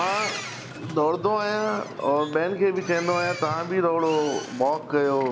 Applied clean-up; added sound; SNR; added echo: none; Boat, Water vehicle; 12 dB; none.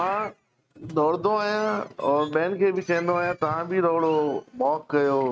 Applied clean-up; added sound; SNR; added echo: neural mask model RNNoise.